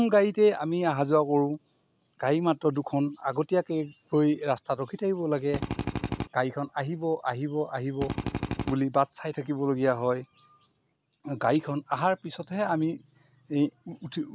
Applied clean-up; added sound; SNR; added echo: none; Drill; 3 dB; none.